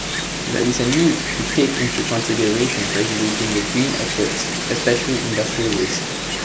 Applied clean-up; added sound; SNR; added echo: none; Wind; 2 dB; none.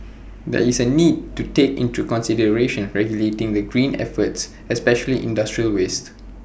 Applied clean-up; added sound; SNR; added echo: none; none; none; none.